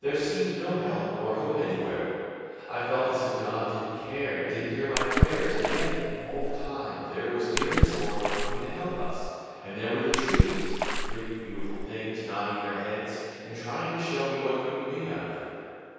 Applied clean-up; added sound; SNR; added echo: none; Water / Splash, splatter; -3 dB; reverberation time 2.2 s.